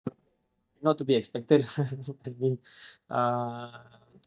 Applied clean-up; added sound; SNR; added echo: neural mask model DeepFilterNet 3.